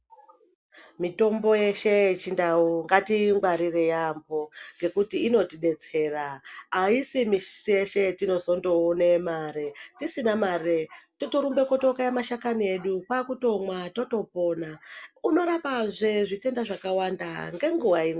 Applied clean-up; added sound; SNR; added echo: none; none; none; none.